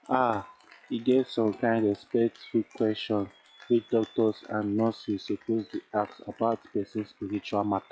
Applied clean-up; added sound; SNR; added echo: classical method log-MMSE.